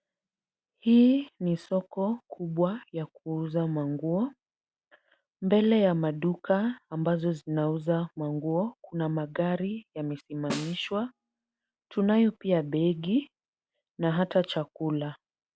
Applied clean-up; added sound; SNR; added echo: none; Snare drum; 13 dB; none.